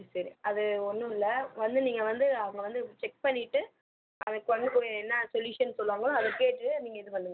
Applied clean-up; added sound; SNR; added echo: none; none; none; none.